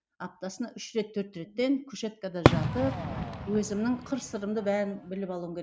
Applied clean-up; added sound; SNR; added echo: none; Fireworks; -2 dB; none.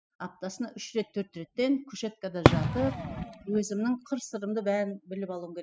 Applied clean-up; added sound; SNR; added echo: classical method spectral subtraction.